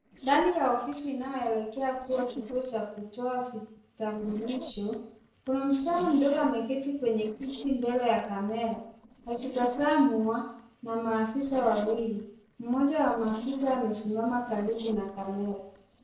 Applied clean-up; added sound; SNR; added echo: neural separator model SepFormer DNS4.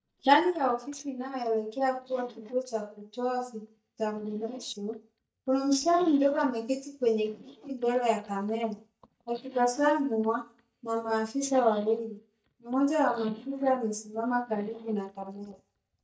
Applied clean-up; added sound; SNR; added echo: neural mask model DeepFilterNet 3.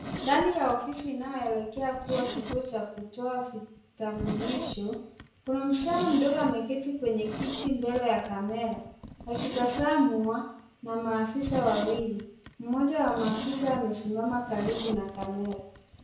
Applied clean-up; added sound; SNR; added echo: none; Zipper (clothing); 9 dB; reverberation time 0.5 s.